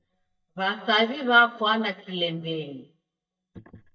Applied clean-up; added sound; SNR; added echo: neural mask model DeepFilterNet 3.